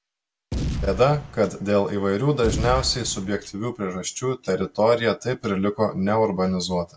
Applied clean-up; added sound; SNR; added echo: none; Boom; 8 dB; none.